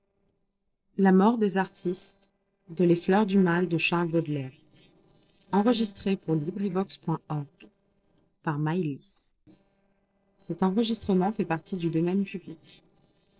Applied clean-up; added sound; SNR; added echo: neural separator model SepFormer DNS4.